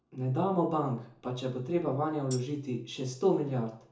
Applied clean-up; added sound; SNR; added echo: none; Tambourine; 18 dB; reverberation time 0.6 s.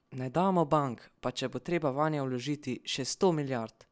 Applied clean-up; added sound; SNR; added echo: none; none; none; none.